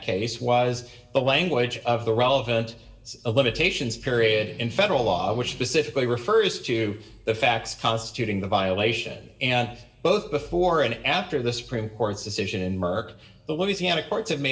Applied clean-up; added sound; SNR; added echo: none; Strum; 17 dB; reverberation time 0.7 s.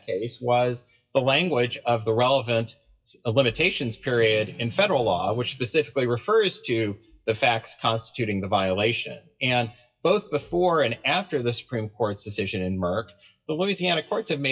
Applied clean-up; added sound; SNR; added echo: classical method WPE with log-MMSE.